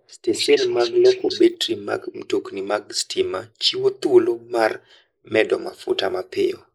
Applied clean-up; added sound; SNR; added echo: neural mask model Resemble Enhance denoiser.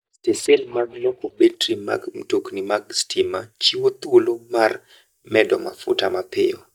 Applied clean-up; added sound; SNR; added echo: neural mask model DeepFilterNet 3.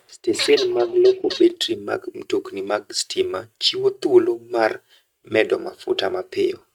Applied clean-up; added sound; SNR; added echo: neural mask model RNNoise.